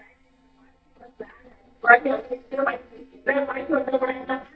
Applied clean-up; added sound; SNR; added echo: neural mask model DeepFilterNet 3.